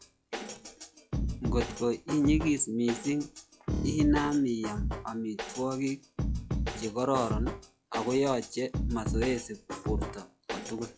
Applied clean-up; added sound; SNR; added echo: classical method log-MMSE.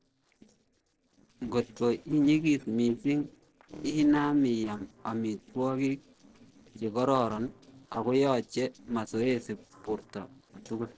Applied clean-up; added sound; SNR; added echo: neural separator model SepFormer DNS4.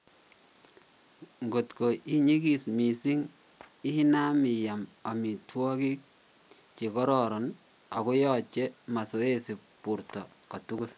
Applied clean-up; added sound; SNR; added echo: none; none; none; none.